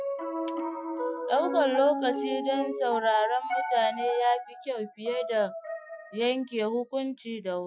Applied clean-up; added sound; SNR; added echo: classical method Wiener filter.